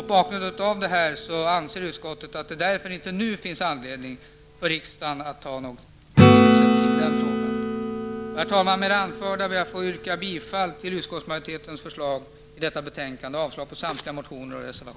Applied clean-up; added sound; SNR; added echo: none; Acoustic guitar / Strum; -2 dB; none.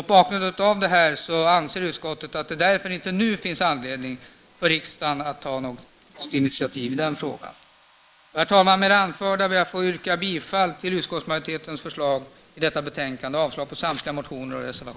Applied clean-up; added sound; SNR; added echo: neural mask model Resemble Enhance denoiser.